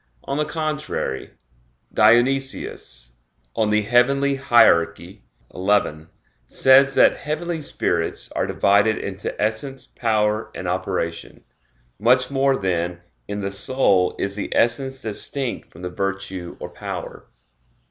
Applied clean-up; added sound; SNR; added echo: none; none; none; none.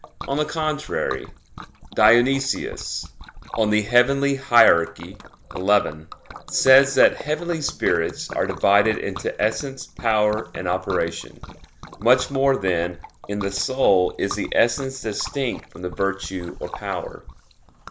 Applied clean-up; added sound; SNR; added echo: none; Liquid; 16 dB; none.